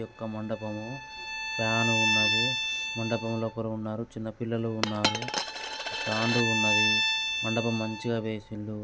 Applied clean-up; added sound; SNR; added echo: none; Bowed string instrument + Coin (dropping); -1 dB; none.